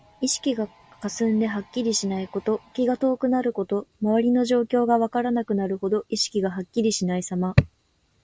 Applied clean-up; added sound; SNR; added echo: none; none; none; none.